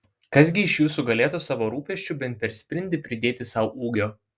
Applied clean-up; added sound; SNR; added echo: none; none; none; none.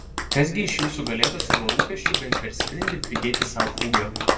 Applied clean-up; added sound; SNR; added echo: none; Clapping; -3 dB; reverberation time 1.7 s.